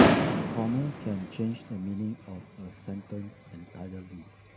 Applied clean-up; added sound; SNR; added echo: none; Fireworks; -5 dB; none.